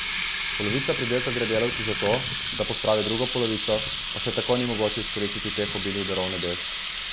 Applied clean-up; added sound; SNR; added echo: none; Water tap, faucet; -3 dB; none.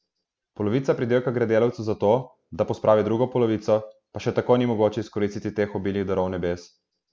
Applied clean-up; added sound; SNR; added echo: none; none; none; none.